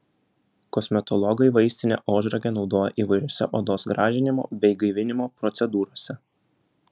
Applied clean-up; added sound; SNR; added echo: none; none; none; none.